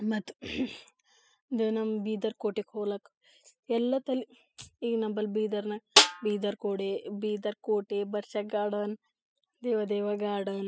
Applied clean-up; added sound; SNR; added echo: classical method spectral subtraction.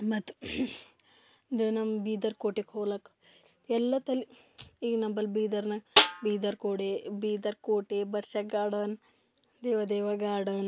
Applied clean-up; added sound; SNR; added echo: none; Snare drum; -5 dB; none.